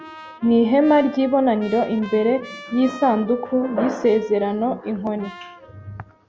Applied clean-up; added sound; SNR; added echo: none; Trumpet; 20 dB; none.